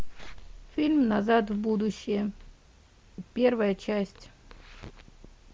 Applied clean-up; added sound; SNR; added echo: none; none; none; none.